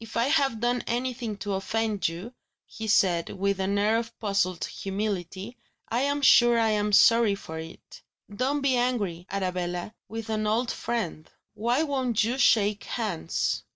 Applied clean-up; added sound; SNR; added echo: none; none; none; none.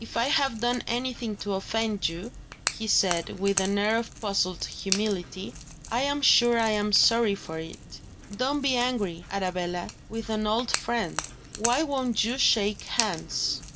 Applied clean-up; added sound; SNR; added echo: none; Crack / Crackle; 10 dB; none.